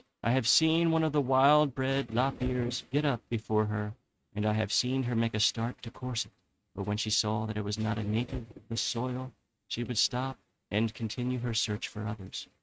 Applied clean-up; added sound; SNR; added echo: neural mask model RNNoise.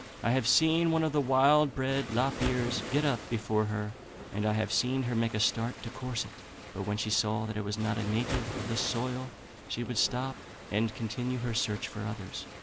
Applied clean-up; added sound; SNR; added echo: none; Waves, surf; 11 dB; none.